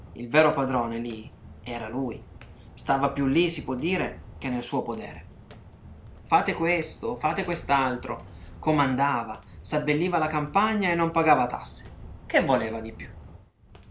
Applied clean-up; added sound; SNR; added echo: none; Walk, footsteps; 18 dB; none.